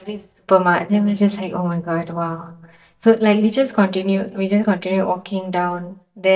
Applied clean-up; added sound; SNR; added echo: neural mask model DeepFilterNet 3.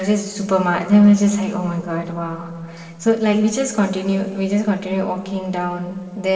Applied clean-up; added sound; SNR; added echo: neural separator model SepFormer DNS4.